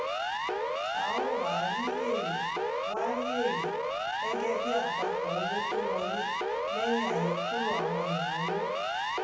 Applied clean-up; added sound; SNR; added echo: none; Siren; -4 dB; reverberation time 0.9 s.